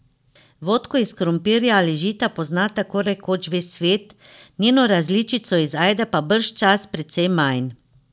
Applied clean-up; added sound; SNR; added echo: none; none; none; none.